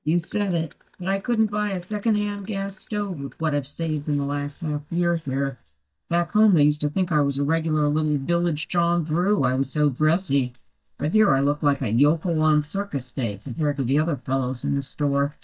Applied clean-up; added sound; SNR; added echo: neural mask model DeepFilterNet 3.